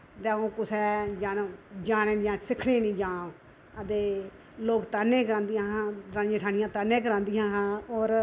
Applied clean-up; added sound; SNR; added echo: none; none; none; none.